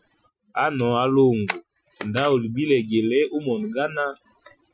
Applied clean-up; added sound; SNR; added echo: classical method Wiener filter.